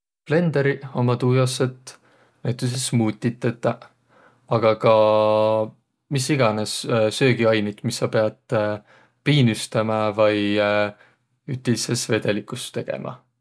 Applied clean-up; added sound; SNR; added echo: none; none; none; none.